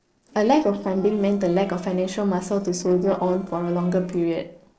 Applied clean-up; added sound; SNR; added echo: neural separator model SepFormer DNS4.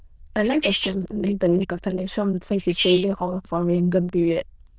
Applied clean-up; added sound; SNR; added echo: neural diffusion model UNIVERSE++.